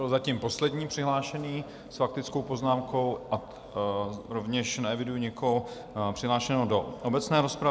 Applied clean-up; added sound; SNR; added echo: none; none; none; none.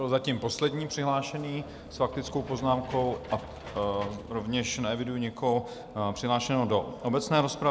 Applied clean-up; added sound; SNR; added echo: none; Engine / Mechanisms; 16 dB; none.